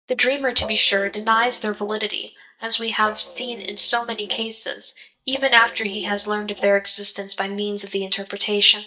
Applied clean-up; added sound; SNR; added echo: neural mask model DeepFilterNet 3.